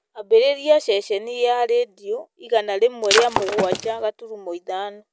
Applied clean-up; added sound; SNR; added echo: none; Shatter; 2 dB; none.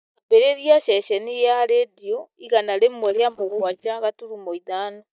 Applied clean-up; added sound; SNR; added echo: neural mask model DeepFilterNet 3.